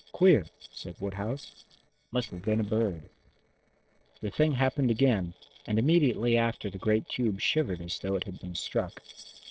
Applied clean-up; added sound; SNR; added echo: neural separator model SepFormer DNS4.